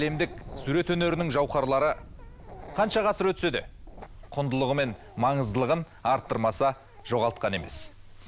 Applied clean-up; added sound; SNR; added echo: none; Dog + Thunder / Explosion; 16 dB; none.